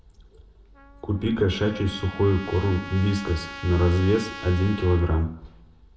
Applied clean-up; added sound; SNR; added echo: none; Trumpet; 16 dB; reverberation time 0.5 s.